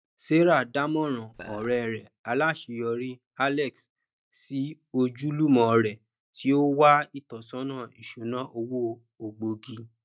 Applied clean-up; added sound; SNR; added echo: neural mask model DeepFilterNet 3.